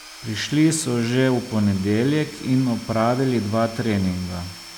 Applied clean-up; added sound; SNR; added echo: none; Tools / Domestic sounds, home sounds; 18 dB; none.